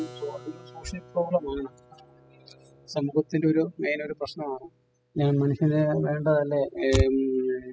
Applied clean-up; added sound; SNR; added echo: classical method spectral subtraction.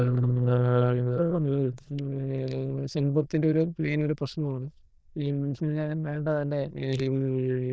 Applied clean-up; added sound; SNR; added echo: neural diffusion model UNIVERSE++.